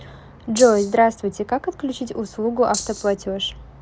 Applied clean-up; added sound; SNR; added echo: none; Rattle (instrument); 9 dB; none.